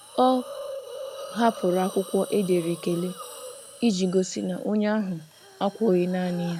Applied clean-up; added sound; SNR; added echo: none; Hiss; 15 dB; none.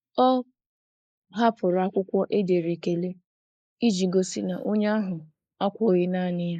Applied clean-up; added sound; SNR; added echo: neural mask model Resemble Enhance denoiser.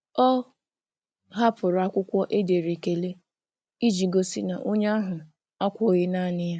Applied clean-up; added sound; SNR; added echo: none; none; none; none.